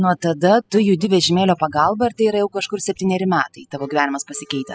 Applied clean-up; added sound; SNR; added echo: classical method spectral subtraction.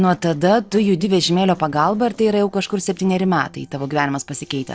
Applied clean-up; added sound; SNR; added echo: neural separator model SepFormer DNS4.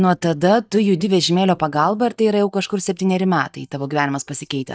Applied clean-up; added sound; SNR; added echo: neural mask model DeepFilterNet 3.